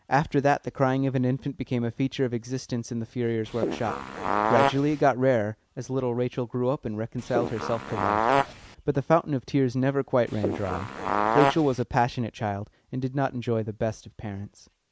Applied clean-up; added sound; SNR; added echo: none; Fart; 0 dB; none.